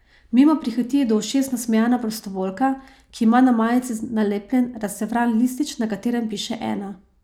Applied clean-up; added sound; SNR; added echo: none; none; none; none.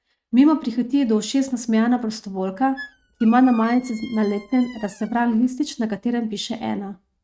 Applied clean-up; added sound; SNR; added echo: neural mask model RNNoise.